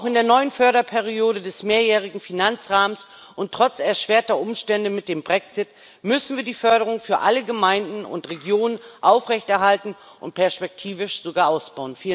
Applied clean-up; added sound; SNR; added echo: none; none; none; none.